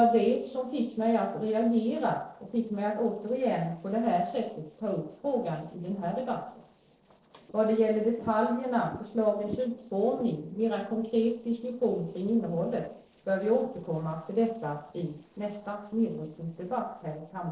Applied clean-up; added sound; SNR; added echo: neural separator model SepFormer DNS4.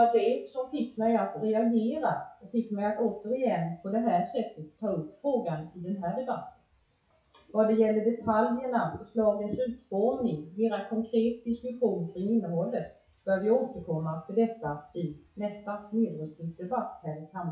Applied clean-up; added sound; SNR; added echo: classical method WPE with log-MMSE.